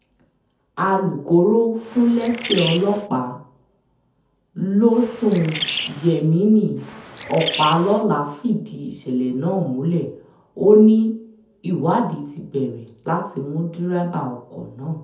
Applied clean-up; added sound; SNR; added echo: none; Bird; 9 dB; reverberation time 0.5 s.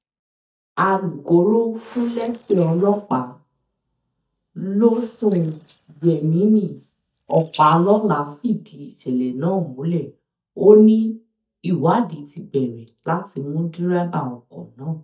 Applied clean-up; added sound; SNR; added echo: neural mask model DeepFilterNet 3.